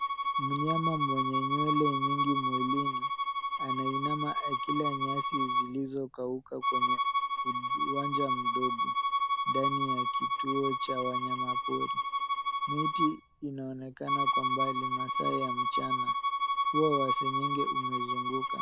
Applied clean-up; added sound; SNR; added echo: none; Bowed string instrument; -5 dB; none.